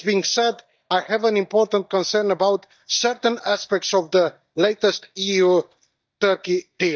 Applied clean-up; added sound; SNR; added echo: neural mask model DeepFilterNet 3.